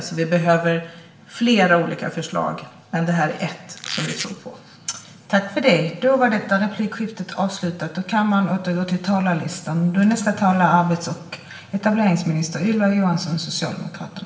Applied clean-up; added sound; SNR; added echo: none; Squeak; 10 dB; reverberation time 0.6 s.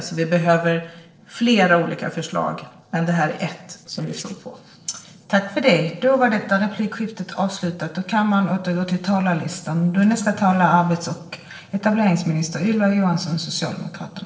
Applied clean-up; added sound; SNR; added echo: neural separator model SepFormer DNS4.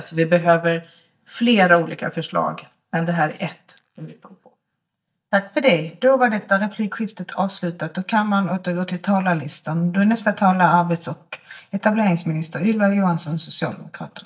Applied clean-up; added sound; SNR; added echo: neural mask model DeepFilterNet 3.